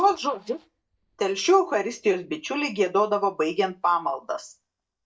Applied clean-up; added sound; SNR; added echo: neural mask model DeepFilterNet 3.